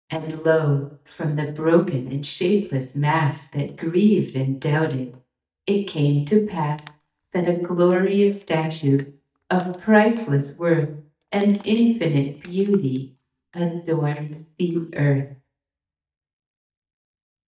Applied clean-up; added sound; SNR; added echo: neural mask model DeepFilterNet 3.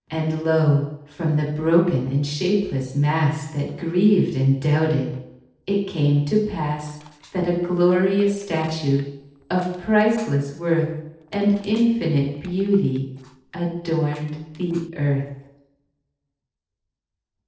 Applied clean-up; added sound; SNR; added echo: neural separator model SepFormer DNS4.